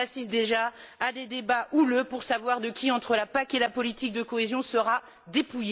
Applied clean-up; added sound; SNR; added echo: none; none; none; none.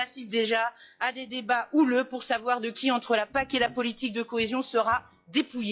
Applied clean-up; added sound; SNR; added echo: classical method log-MMSE.